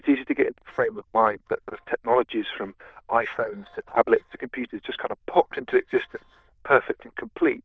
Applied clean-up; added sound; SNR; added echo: neural diffusion model UNIVERSE++.